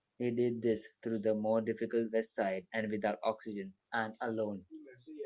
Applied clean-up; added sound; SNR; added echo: none; none; none; none.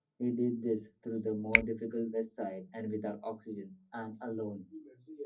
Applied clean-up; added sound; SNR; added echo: none; Finger snapping; -1 dB; reverberation time 0.4 s.